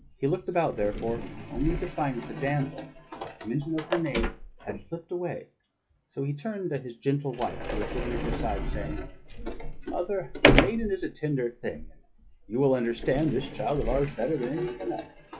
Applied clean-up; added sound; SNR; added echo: classical method log-MMSE.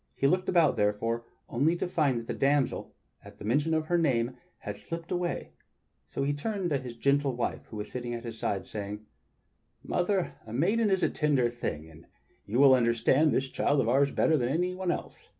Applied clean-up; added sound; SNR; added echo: none; none; none; none.